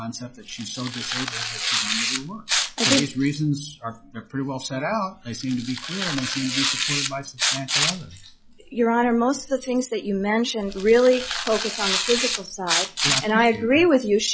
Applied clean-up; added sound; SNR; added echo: classical method log-MMSE.